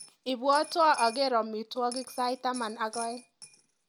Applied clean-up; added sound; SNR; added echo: none; Coin (dropping); 17 dB; none.